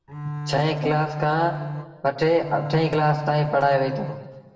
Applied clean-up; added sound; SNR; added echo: none; Bowed string instrument; 8 dB; reverberation time 1.3 s.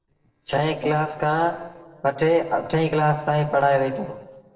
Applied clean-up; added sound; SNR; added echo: neural separator model SepFormer DNS4.